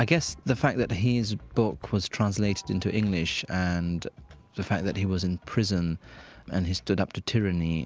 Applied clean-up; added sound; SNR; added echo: none; none; none; none.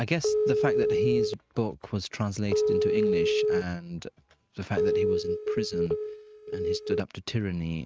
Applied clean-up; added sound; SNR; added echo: neural mask model RNNoise.